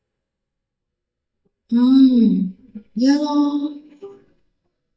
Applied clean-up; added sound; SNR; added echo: neural mask model DeepFilterNet 3.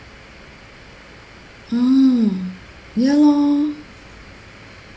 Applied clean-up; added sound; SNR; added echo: none; none; none; none.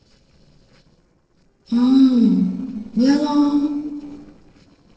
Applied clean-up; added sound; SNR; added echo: neural separator model SepFormer DNS4.